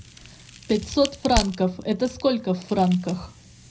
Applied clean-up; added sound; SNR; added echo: none; Crack; 10 dB; reverberation time 0.3 s.